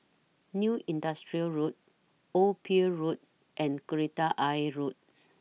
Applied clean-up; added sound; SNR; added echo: none; none; none; none.